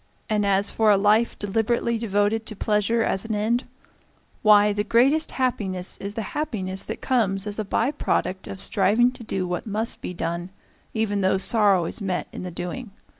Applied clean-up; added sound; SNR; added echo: none; none; none; none.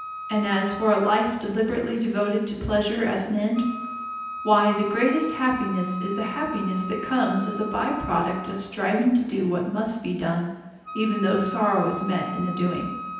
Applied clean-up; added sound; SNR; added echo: none; Wind instrument, woodwind instrument; 12 dB; reverberation time 0.9 s.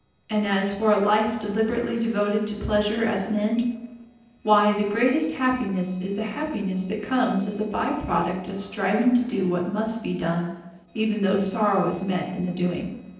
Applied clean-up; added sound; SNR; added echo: neural separator model SepFormer DNS4.